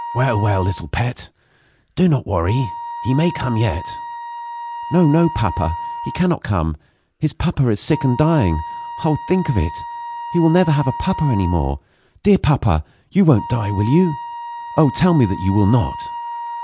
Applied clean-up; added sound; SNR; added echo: none; Wind instrument, woodwind instrument; 12 dB; none.